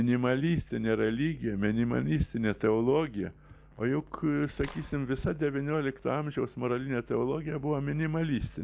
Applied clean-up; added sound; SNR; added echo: none; Clapping; 19 dB; none.